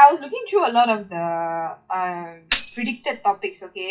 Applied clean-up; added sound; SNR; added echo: classical method WPE with log-MMSE.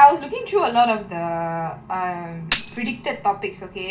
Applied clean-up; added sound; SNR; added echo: none; Tambourine; 12 dB; reverberation time 0.2 s.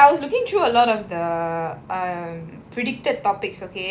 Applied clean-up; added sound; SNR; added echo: none; none; none; none.